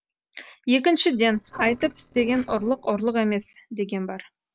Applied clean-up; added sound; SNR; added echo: neural separator model SepFormer DNS4.